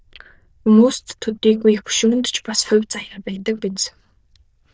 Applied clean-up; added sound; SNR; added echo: neural diffusion model UNIVERSE++.